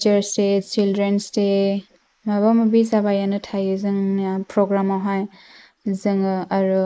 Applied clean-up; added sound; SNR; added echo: neural mask model Resemble Enhance denoiser.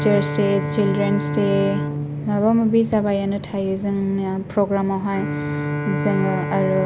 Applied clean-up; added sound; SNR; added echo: none; Bowed string instrument; 6 dB; none.